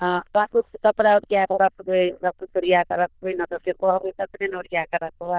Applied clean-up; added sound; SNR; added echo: neural diffusion model UNIVERSE++.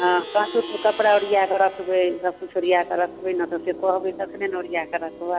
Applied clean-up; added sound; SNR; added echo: none; Plucked string instrument; 15 dB; none.